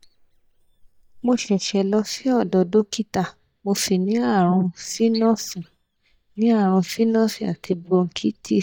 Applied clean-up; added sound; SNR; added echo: neural mask model DeepFilterNet 3.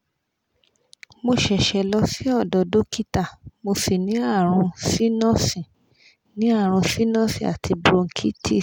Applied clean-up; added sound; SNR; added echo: none; none; none; none.